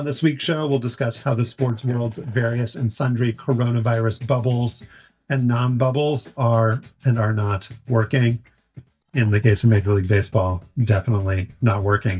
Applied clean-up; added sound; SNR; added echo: neural mask model DeepFilterNet 3.